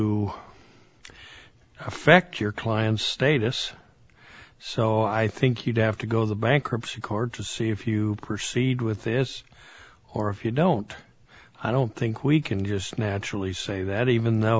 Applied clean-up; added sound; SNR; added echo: none; none; none; none.